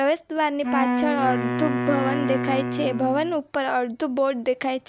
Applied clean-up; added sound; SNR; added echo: none; Wind instrument, woodwind instrument; 2 dB; none.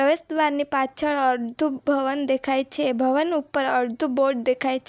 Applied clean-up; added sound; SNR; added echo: none; none; none; none.